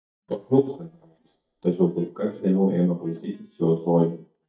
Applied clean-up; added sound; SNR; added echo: neural mask model DeepFilterNet 3.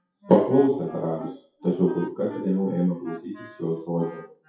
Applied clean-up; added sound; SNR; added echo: classical method WPE with log-MMSE.